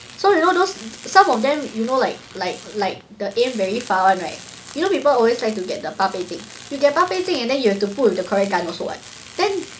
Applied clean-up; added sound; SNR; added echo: none; Tools; 20 dB; none.